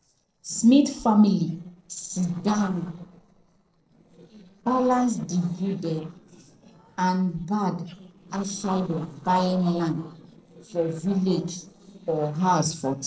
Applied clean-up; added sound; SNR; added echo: neural separator model SepFormer DNS4.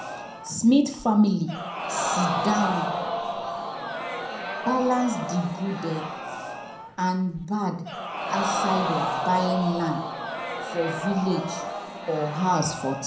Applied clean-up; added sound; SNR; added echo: none; Crowd; 4 dB; reverberation time 0.6 s.